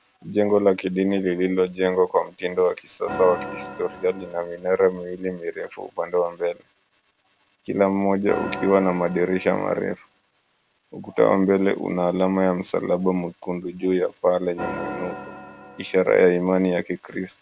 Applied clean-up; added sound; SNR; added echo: none; Organ; 13 dB; none.